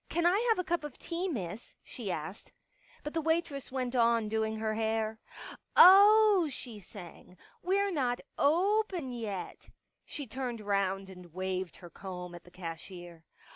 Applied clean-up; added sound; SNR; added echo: none; none; none; none.